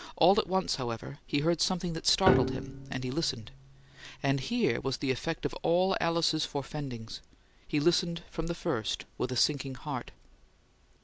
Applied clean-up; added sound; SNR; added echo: none; Piano; 3 dB; none.